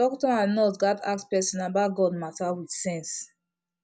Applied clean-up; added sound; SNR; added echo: none; none; none; none.